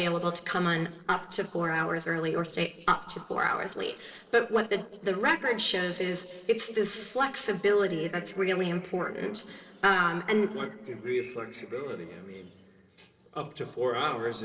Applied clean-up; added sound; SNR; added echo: neural separator model SepFormer DNS4.